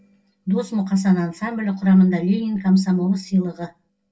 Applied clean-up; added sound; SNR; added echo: none; none; none; reverberation time 0.2 s.